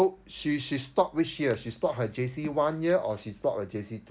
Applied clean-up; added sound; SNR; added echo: none; none; none; none.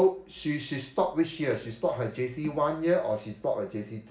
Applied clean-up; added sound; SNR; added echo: none; none; none; reverberation time 0.4 s.